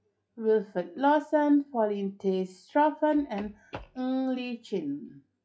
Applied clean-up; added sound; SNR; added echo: classical method log-MMSE.